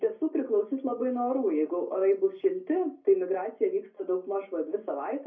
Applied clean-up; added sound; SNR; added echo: none; none; none; reverberation time 0.4 s.